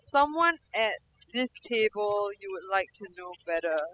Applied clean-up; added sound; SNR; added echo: classical method spectral subtraction.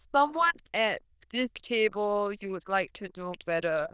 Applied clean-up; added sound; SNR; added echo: neural diffusion model UNIVERSE++.